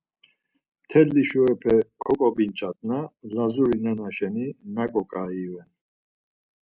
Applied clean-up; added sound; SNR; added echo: none; none; none; none.